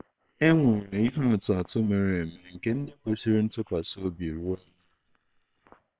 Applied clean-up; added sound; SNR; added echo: neural separator model SepFormer WHAM!.